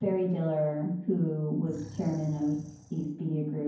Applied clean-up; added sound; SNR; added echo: none; Animal; 19 dB; reverberation time 0.9 s.